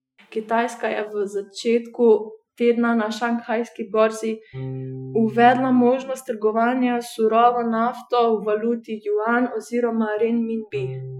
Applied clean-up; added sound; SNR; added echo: classical method Wiener filter.